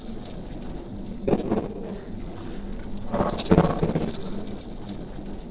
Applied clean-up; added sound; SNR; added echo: neural separator model SepFormer DNS4.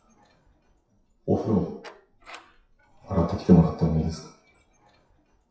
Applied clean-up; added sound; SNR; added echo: classical method WPE with log-MMSE.